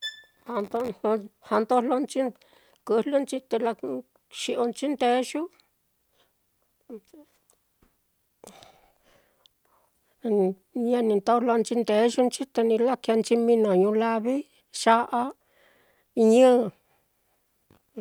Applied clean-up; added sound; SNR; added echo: none; Bowed string instrument; 16 dB; none.